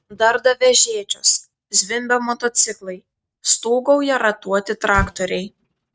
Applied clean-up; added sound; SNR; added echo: neural mask model RNNoise.